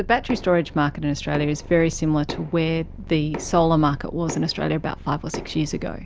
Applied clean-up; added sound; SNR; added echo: none; Knock + Purr; 12 dB; none.